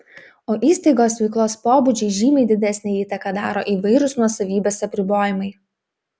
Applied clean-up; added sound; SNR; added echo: none; none; none; none.